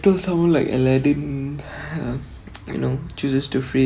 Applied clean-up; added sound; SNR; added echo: none; none; none; none.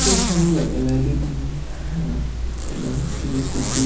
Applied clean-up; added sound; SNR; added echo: none; Zipper (clothing); 0 dB; reverberation time 0.6 s.